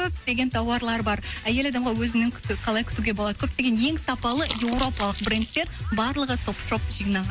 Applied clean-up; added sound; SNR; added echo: none; Crumpling, crinkling; 11 dB; none.